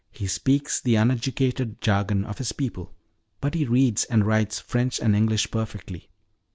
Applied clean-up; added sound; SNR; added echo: none; none; none; none.